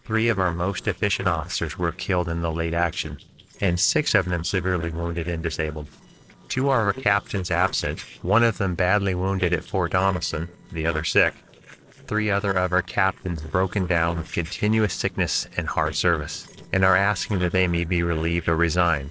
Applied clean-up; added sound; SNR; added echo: neural separator model SepFormer DNS4.